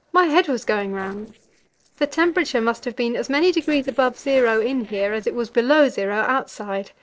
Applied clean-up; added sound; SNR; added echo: neural separator model SepFormer DNS4.